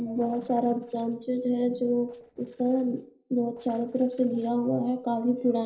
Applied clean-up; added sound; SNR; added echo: neural separator model SepFormer DNS4.